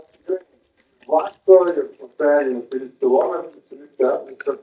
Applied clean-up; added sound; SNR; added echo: neural mask model DeepFilterNet 3.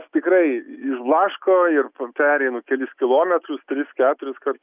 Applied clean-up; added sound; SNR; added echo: none; none; none; none.